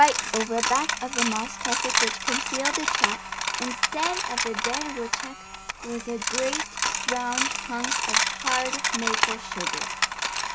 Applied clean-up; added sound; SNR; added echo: none; Coin (dropping); -3 dB; reverberation time 0.3 s.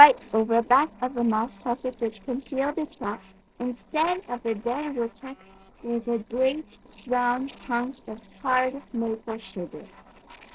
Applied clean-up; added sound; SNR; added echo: neural separator model SepFormer DNS4.